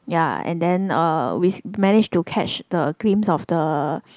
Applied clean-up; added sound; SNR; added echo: none; none; none; none.